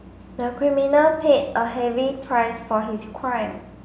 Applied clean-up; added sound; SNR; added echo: none; none; none; none.